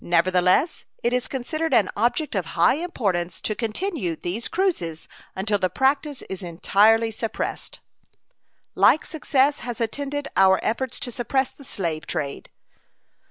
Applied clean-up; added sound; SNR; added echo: none; none; none; none.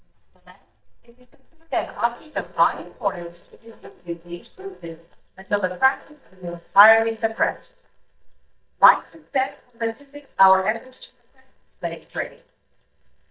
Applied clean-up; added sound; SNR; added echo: neural mask model DeepFilterNet 3.